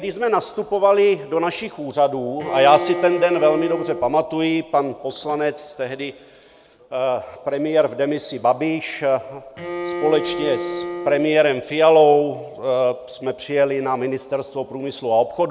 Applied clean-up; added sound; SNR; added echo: none; Bowed string instrument; 8 dB; none.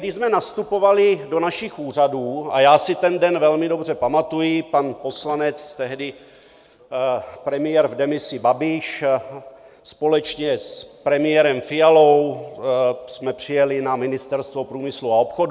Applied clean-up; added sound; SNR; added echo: none; none; none; none.